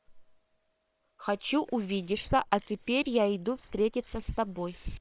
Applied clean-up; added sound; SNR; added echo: neural separator model SepFormer WHAM!.